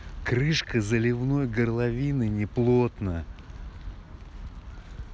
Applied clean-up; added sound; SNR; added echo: none; none; none; none.